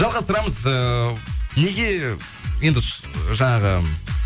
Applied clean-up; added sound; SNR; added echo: none; none; none; none.